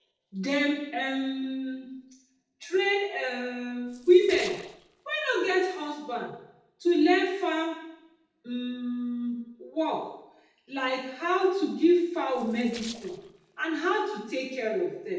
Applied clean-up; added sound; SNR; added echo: neural separator model SepFormer DNS4.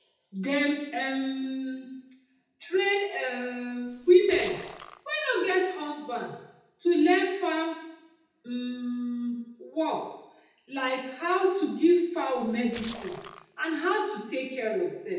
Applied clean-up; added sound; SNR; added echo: none; Splash, splatter; 15 dB; reverberation time 0.8 s.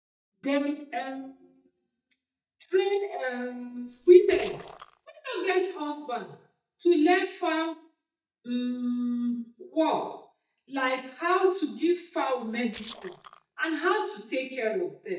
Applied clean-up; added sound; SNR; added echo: neural mask model DeepFilterNet 3.